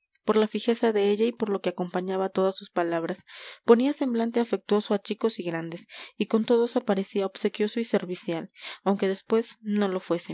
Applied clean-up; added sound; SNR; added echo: none; none; none; none.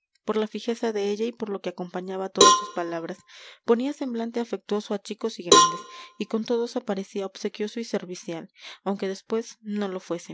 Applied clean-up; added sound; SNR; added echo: none; Cowbell; -5 dB; none.